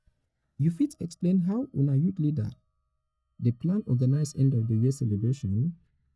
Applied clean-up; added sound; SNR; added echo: neural mask model DeepFilterNet 3.